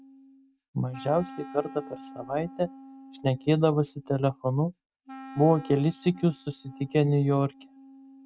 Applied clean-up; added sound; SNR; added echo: neural mask model RNNoise.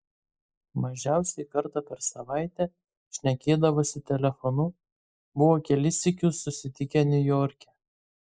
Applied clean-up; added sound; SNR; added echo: neural mask model Resemble Enhance denoiser.